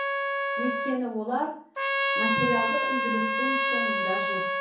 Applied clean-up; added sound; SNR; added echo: none; Trumpet; -4 dB; reverberation time 0.6 s.